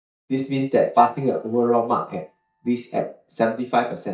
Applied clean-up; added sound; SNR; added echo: neural mask model DeepFilterNet 3.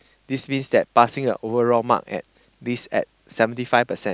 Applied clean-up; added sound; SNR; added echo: none; none; none; none.